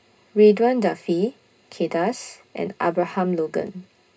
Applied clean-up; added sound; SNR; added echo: none; none; none; reverberation time 0.2 s.